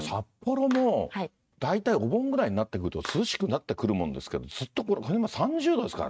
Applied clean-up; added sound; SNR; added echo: neural mask model RNNoise.